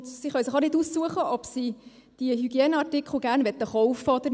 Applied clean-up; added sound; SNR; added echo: none; none; none; none.